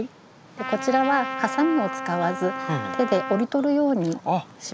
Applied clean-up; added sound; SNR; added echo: none; Trumpet; 9 dB; none.